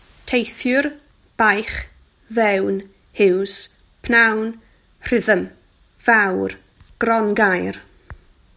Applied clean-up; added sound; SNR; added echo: none; none; none; none.